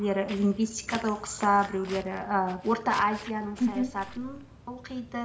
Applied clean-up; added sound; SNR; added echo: none; Walk, footsteps; 17 dB; reverberation time 1.5 s.